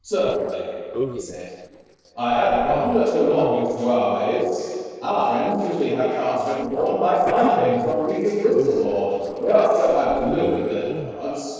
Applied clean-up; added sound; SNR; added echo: neural separator model SepFormer DNS4.